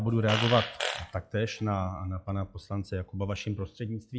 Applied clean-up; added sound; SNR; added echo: classical method log-MMSE.